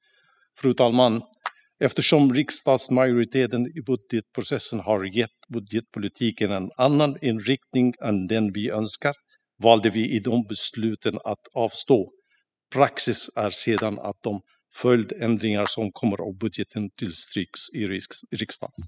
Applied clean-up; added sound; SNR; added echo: classical method spectral subtraction.